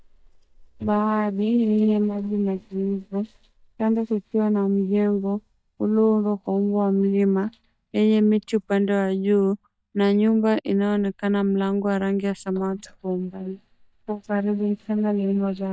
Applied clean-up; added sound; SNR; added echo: neural mask model DeepFilterNet 3.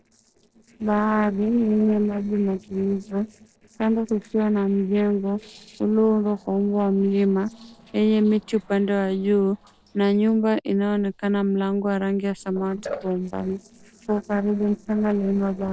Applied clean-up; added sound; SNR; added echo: neural separator model SepFormer DNS4.